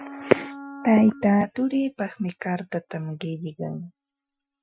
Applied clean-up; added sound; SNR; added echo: classical method Wiener filter.